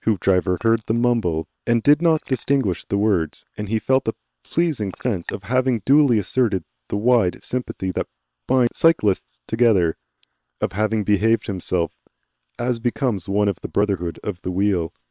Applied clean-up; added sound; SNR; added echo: neural separator model SepFormer WHAM!.